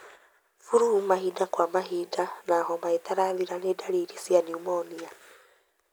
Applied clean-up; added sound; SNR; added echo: none; none; none; none.